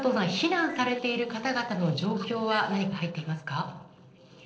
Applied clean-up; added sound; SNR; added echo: neural separator model SepFormer DNS4.